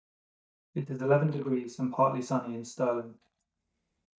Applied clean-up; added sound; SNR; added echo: neural mask model DeepFilterNet 3.